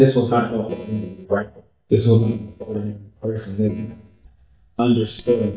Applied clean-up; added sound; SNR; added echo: neural mask model DeepFilterNet 3.